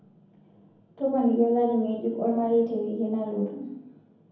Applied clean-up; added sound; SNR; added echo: none; none; none; reverberation time 0.9 s.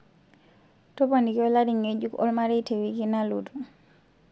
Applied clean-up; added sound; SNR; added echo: none; none; none; none.